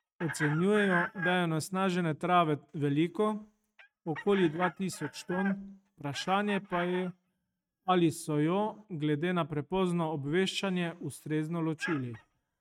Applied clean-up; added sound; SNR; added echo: neural mask model RNNoise.